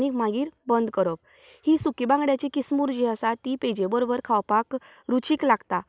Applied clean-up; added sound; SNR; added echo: none; none; none; none.